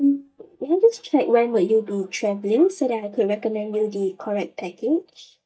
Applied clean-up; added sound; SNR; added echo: neural mask model DeepFilterNet 3.